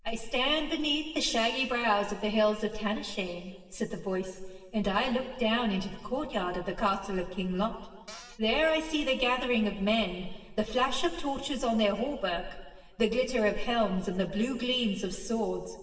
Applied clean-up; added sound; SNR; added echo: none; Cupboard open or close; 17 dB; reverberation time 1.4 s.